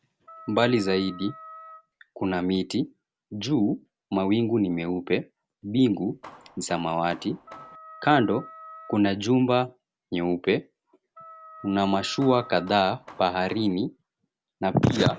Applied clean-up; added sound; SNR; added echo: none; Wind instrument, woodwind instrument + Hammer; 20 dB; none.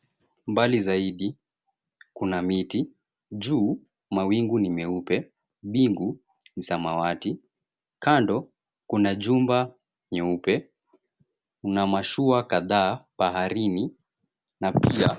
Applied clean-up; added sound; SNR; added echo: none; none; none; none.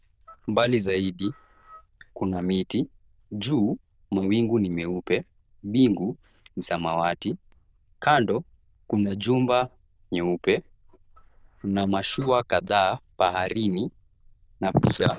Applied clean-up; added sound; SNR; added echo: neural diffusion model UNIVERSE++.